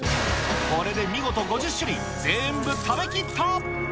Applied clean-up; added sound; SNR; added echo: none; Glass; 19 dB; none.